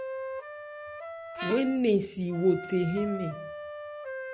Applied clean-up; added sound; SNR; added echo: none; Wind instrument, woodwind instrument + Harmonica; 9 dB; none.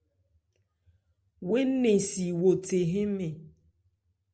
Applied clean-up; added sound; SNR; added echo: none; none; none; none.